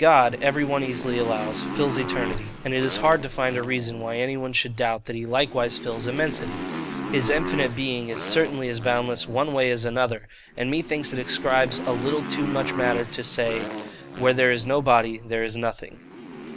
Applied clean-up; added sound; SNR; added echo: none; Motorcycle; 10 dB; none.